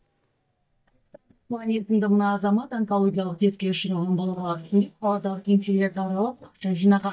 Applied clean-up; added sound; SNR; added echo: neural mask model DeepFilterNet 3.